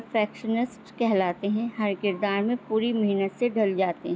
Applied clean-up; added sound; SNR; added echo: none; none; none; none.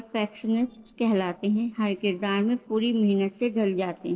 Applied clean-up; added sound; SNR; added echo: neural separator model SepFormer DNS4.